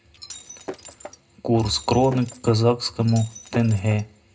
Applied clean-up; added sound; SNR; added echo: none; Shatter; 17 dB; reverberation time 0.2 s.